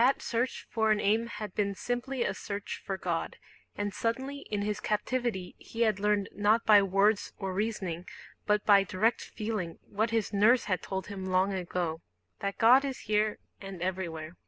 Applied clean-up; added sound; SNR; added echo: none; none; none; none.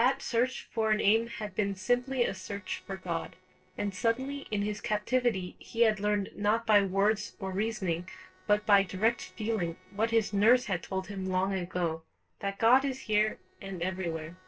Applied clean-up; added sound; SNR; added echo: neural separator model SepFormer DNS4.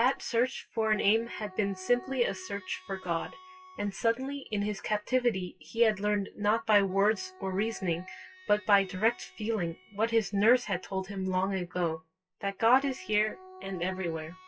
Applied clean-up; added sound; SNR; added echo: classical method WPE with log-MMSE.